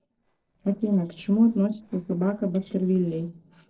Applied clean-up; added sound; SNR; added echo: neural separator model SepFormer DNS4.